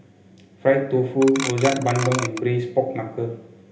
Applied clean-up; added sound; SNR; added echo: none; Clock; 7 dB; reverberation time 0.8 s.